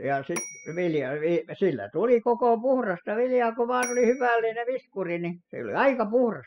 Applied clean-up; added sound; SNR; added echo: classical method spectral subtraction.